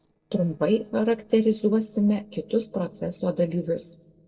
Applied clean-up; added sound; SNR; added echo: neural separator model SepFormer DNS4.